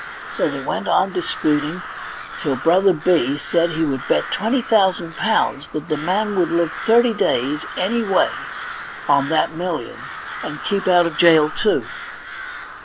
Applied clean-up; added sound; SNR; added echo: none; Crow; 12 dB; none.